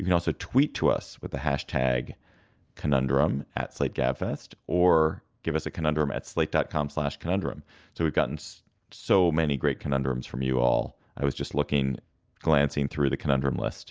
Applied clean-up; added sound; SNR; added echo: none; none; none; none.